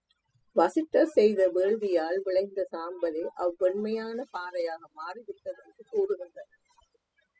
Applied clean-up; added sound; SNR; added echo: classical method spectral subtraction.